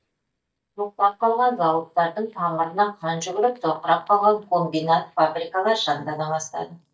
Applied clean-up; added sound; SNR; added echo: neural mask model DeepFilterNet 3.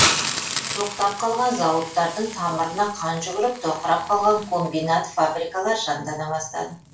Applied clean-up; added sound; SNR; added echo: none; Hiss; 7 dB; reverberation time 0.3 s.